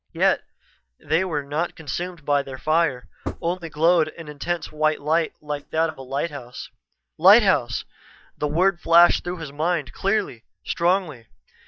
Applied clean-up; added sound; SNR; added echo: neural mask model DeepFilterNet 3.